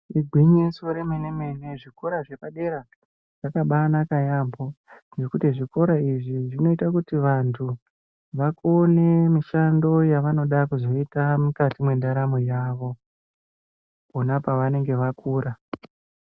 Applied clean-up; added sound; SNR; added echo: none; none; none; none.